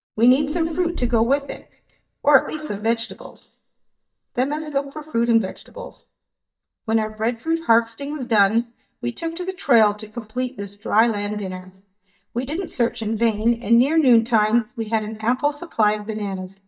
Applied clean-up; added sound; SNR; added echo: neural mask model DeepFilterNet 3.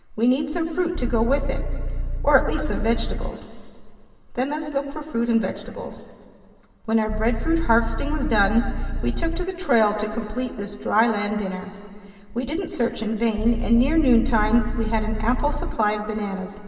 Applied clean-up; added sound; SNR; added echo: none; Idling / Car; 0 dB; reverberation time 2.3 s.